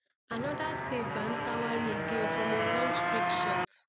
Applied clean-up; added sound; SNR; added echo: none; Motorcycle; -5 dB; none.